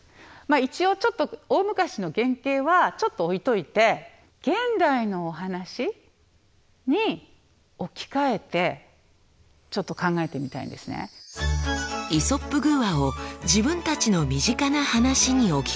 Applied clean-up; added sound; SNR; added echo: none; none; none; none.